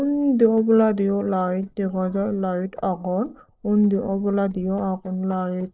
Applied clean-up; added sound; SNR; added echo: neural separator model SepFormer DNS4.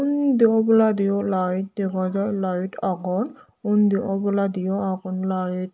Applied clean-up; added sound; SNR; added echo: none; none; none; none.